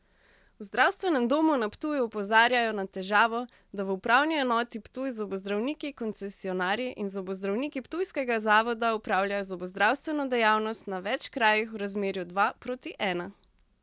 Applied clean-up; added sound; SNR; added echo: none; none; none; none.